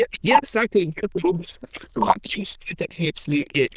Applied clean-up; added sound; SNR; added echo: neural diffusion model UNIVERSE++.